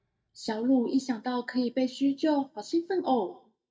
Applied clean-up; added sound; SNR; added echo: neural mask model DeepFilterNet 3.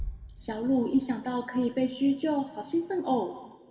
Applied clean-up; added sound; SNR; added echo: none; Bass drum; 17 dB; reverberation time 1.5 s.